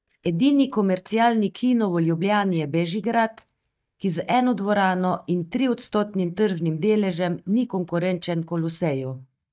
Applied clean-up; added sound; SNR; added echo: neural mask model DeepFilterNet 3.